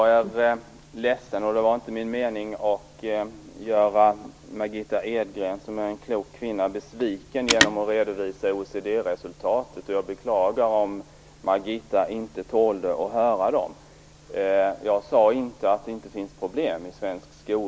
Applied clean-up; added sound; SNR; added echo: none; Telephone; 4 dB; none.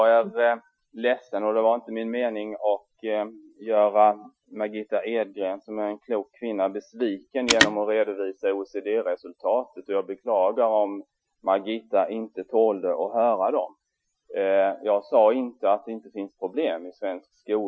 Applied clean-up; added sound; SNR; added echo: classical method Wiener filter.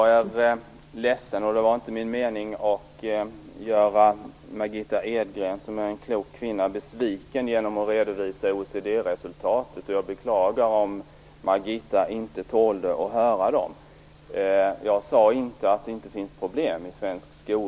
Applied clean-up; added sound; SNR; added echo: none; none; none; none.